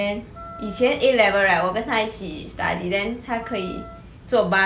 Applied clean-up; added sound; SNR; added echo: none; Wind instrument, woodwind instrument; 20 dB; none.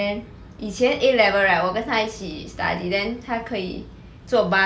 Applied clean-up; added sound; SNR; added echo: none; none; none; none.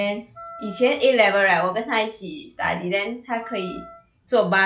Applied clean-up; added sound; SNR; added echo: classical method log-MMSE.